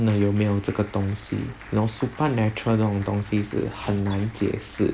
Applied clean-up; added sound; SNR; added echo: none; Squeak / Wood + Applause; 20 dB; none.